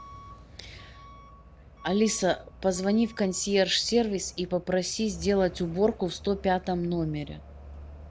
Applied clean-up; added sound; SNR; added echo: none; Alarm / Truck; 19 dB; none.